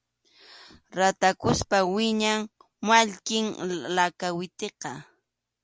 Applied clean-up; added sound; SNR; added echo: none; none; none; none.